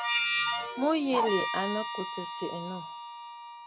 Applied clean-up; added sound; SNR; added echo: none; Bark + Harmonica; 0 dB; none.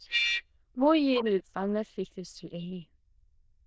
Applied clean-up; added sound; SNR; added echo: neural diffusion model UNIVERSE++.